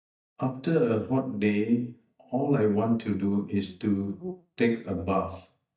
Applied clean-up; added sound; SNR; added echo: neural mask model DeepFilterNet 3.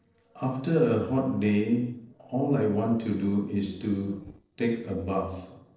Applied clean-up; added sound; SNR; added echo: neural separator model SepFormer DNS4.